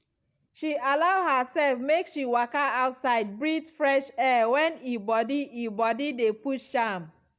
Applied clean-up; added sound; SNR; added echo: none; none; none; none.